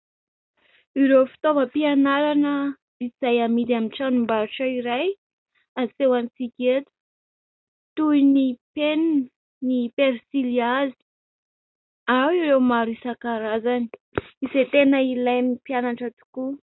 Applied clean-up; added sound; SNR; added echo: none; none; none; none.